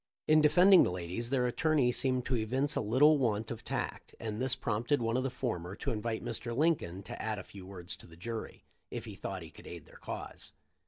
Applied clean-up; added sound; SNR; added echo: none; none; none; none.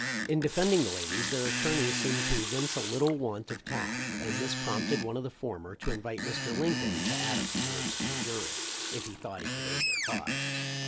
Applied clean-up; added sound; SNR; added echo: none; Water tap, faucet + Screech; 0 dB; none.